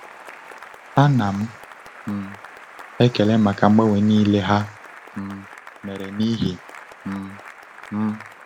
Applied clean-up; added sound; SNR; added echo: none; Applause / Cheering; 19 dB; none.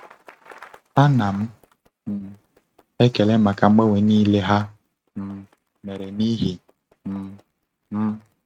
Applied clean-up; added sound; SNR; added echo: neural mask model RNNoise.